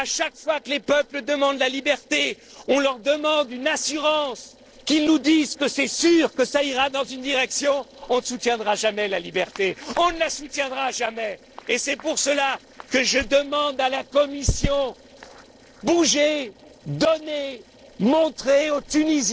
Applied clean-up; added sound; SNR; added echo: neural separator model SepFormer DNS4.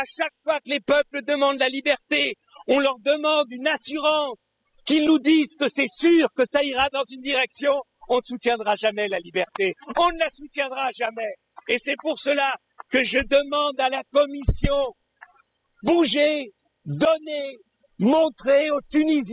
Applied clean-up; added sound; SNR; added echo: classical method spectral subtraction.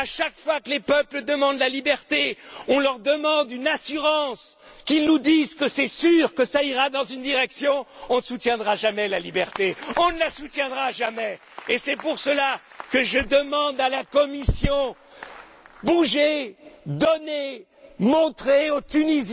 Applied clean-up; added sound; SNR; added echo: none; none; none; none.